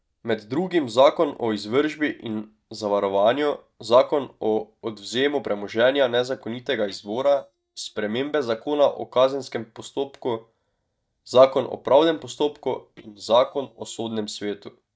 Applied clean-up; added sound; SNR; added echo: neural mask model DeepFilterNet 3.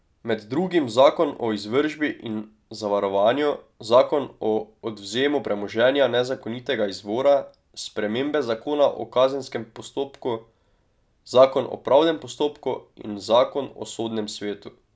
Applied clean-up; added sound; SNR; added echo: none; none; none; none.